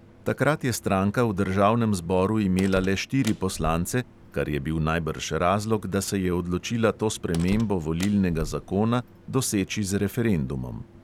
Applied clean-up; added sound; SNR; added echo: none; Slam; 17 dB; none.